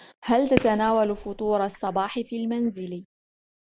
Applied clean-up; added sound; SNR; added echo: none; Fireworks; 9 dB; none.